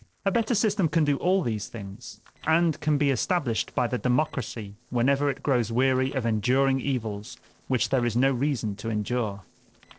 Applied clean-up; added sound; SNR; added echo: neural separator model SepFormer DNS4.